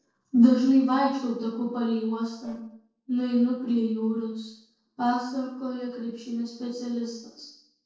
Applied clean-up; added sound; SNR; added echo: neural separator model SepFormer DNS4.